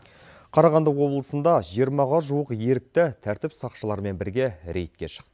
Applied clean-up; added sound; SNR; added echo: none; none; none; none.